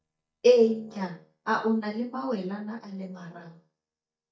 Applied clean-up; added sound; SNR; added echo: neural mask model DeepFilterNet 3.